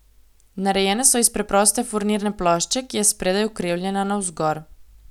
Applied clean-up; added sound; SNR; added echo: none; none; none; none.